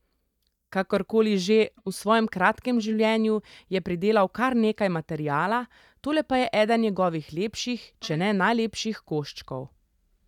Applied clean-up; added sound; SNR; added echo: neural mask model DeepFilterNet 3.